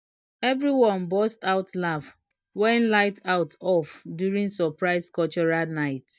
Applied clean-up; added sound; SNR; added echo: neural mask model DeepFilterNet 3.